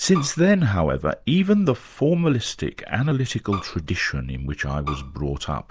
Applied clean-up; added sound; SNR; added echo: none; Bowed string instrument; 14 dB; none.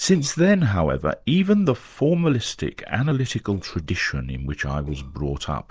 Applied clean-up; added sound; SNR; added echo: neural separator model SepFormer DNS4.